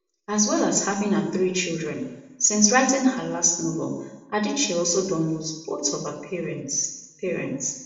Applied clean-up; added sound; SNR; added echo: none; none; none; reverberation time 0.9 s.